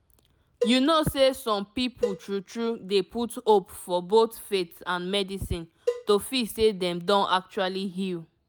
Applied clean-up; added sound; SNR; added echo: none; Cowbell; 9 dB; none.